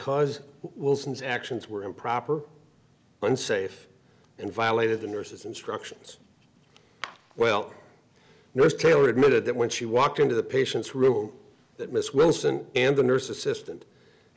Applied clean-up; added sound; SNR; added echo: none; none; none; none.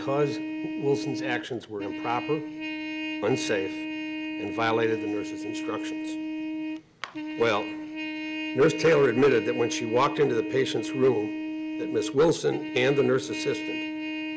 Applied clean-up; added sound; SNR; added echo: none; Trumpet; 6 dB; none.